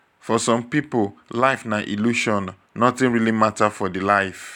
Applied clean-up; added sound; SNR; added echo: none; none; none; none.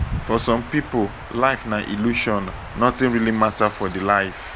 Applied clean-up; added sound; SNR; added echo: none; Stream / Chirp, tweet / Wind; 11 dB; none.